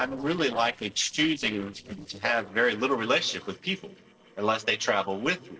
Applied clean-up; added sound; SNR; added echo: neural separator model SepFormer DNS4.